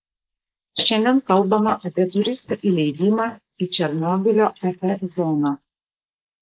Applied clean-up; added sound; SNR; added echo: neural mask model Resemble Enhance denoiser.